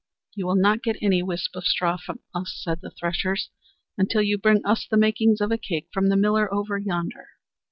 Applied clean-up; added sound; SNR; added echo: none; none; none; none.